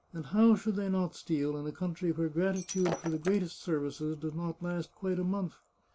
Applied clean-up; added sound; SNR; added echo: none; Shatter; 12 dB; none.